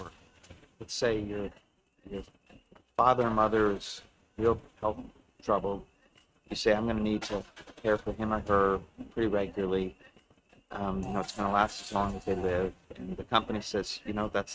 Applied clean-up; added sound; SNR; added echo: neural mask model RNNoise.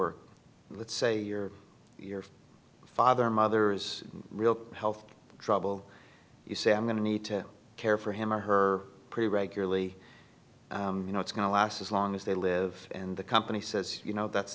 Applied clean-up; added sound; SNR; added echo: none; none; none; none.